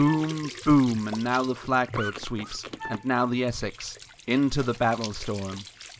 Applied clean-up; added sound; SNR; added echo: none; Wind instrument, woodwind instrument + Squeak / Trickle, dribble / Sink (filling or washing); 14 dB; none.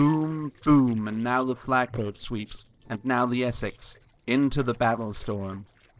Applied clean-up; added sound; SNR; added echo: neural separator model SepFormer DNS4.